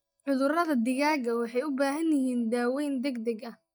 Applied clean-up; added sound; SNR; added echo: neural mask model DeepFilterNet 3.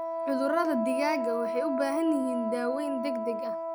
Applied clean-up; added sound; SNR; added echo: none; Wind instrument, woodwind instrument; 1 dB; none.